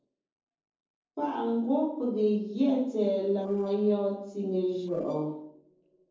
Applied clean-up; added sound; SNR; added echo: neural separator model SepFormer DNS4.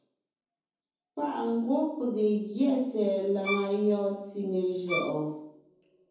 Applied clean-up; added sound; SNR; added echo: none; Bowed string instrument; 7 dB; reverberation time 0.9 s.